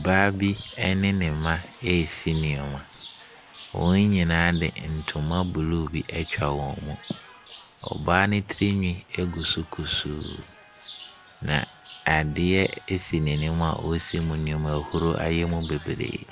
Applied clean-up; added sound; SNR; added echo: none; Chirp, tweet; 19 dB; none.